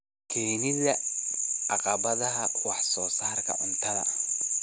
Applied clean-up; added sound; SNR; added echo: none; none; none; none.